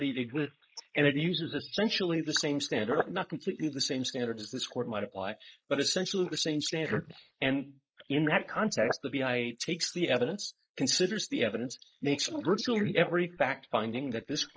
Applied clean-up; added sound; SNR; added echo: neural mask model Resemble Enhance denoiser.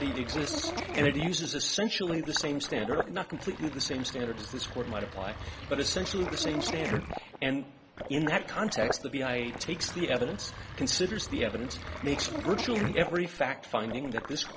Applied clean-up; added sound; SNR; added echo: none; Sink (filling or washing); 7 dB; none.